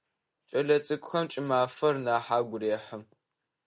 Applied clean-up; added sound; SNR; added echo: none; none; none; none.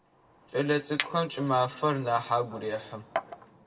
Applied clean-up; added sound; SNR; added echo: none; Chink, clink; 11 dB; reverberation time 1.6 s.